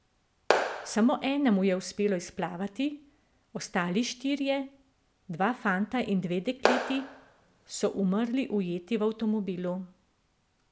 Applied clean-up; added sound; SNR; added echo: none; Clapping; 1 dB; none.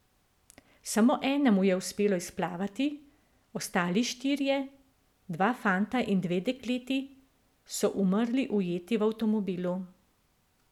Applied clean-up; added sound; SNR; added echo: none; none; none; none.